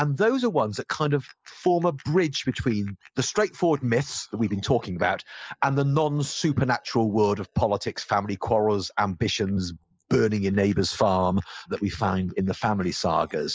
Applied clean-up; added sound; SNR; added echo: neural mask model Resemble Enhance denoiser.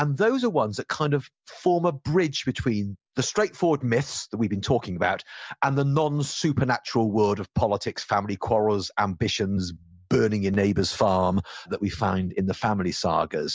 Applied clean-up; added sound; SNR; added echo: none; none; none; none.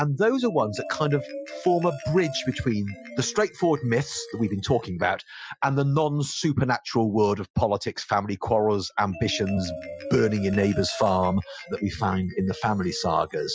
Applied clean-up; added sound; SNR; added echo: classical method Wiener filter.